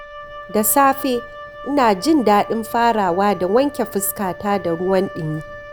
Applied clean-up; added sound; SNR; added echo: none; Wind instrument, woodwind instrument; 16 dB; none.